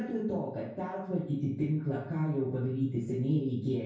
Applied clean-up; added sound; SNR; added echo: none; none; none; reverberation time 0.5 s.